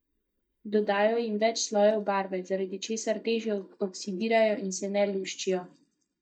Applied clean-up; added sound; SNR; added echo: neural mask model DeepFilterNet 3.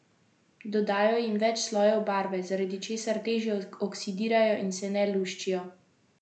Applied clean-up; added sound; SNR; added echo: none; none; none; none.